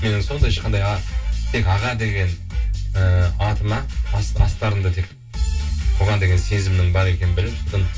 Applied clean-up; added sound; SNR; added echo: none; Bass drum; 8 dB; reverberation time 0.1 s.